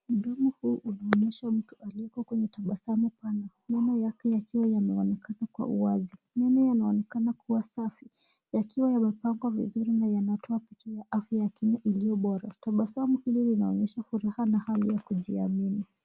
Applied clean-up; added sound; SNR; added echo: none; none; none; none.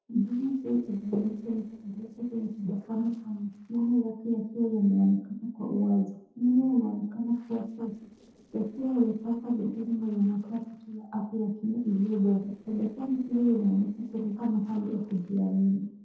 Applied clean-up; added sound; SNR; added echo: neural separator model SepFormer DNS4.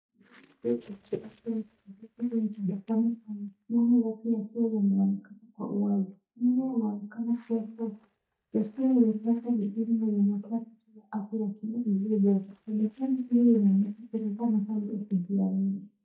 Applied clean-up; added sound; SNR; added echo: neural mask model DeepFilterNet 3.